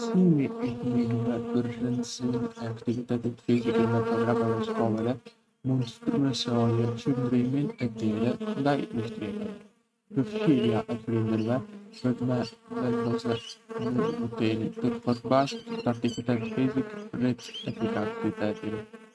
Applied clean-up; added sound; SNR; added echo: neural mask model RNNoise.